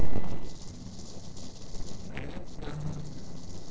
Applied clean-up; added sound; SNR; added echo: neural separator model SepFormer DNS4.